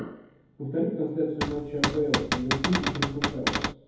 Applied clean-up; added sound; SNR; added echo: none; Cupboard open or close / Door; -1 dB; reverberation time 1.9 s.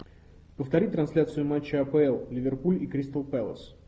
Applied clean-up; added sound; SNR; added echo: none; none; none; none.